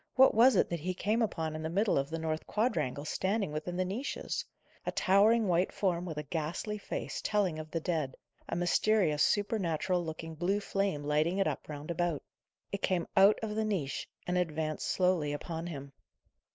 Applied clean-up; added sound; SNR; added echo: none; none; none; none.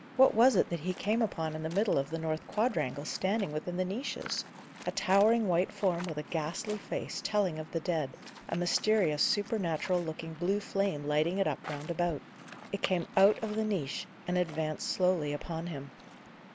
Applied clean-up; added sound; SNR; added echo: none; Waves, surf; 18 dB; none.